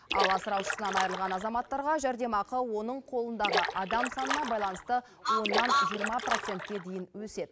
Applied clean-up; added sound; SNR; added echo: none; Truck + Splash, splatter; 0 dB; none.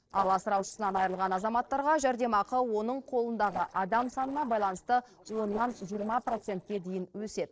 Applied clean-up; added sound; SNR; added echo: neural separator model SepFormer DNS4.